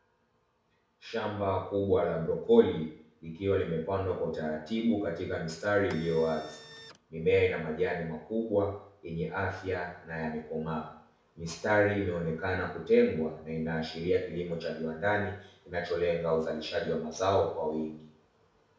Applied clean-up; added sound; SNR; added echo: none; Printer; 18 dB; reverberation time 0.6 s.